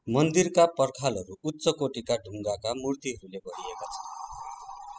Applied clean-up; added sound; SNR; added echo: classical method spectral subtraction.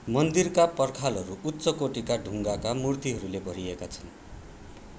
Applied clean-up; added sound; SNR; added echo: none; none; none; none.